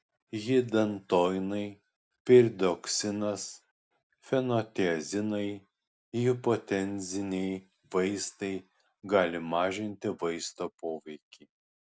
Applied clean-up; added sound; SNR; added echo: none; none; none; none.